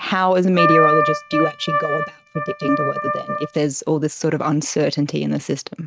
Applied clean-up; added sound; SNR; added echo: neural mask model RNNoise.